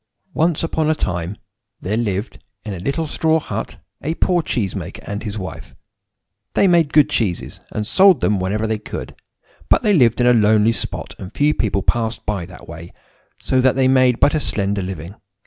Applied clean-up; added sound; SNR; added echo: none; none; none; none.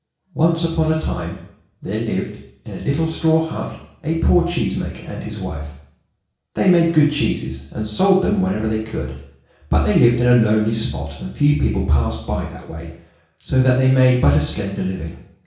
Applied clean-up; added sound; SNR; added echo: none; none; none; reverberation time 0.6 s.